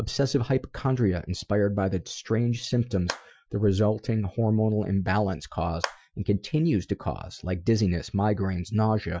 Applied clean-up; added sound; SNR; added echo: classical method Wiener filter.